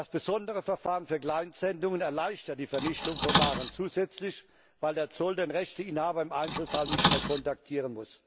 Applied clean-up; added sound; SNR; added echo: none; Cutlery, silverware; -2 dB; none.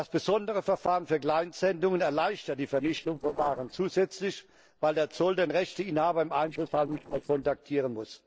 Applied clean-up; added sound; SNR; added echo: neural separator model SepFormer DNS4.